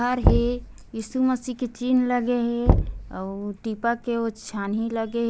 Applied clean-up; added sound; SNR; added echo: none; Knock; 1 dB; none.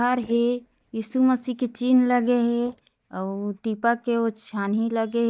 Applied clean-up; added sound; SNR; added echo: neural mask model DeepFilterNet 3.